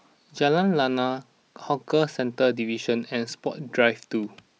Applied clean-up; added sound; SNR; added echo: none; none; none; none.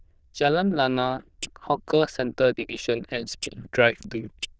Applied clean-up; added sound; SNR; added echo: neural diffusion model UNIVERSE++.